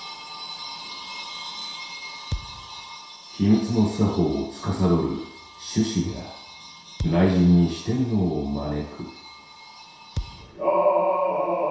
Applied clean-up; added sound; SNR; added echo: none; Thump, thud; 11 dB; reverberation time 0.7 s.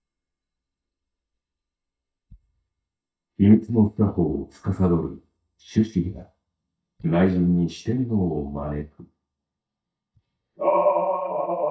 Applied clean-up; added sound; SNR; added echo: neural mask model DeepFilterNet 3.